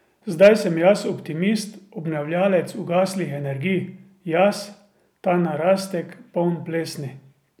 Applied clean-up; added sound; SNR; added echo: none; none; none; none.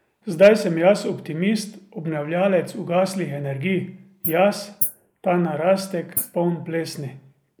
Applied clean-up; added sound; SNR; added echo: neural mask model Resemble Enhance denoiser.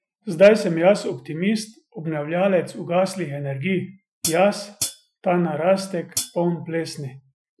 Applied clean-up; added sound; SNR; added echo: classical method Wiener filter.